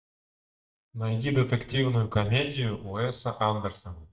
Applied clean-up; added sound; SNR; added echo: neural mask model DeepFilterNet 3.